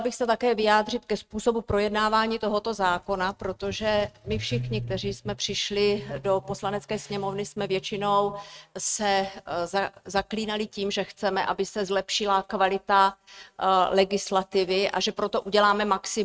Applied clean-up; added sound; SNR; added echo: neural mask model RNNoise.